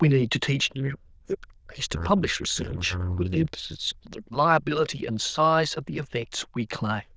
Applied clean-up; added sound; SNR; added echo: neural diffusion model UNIVERSE++.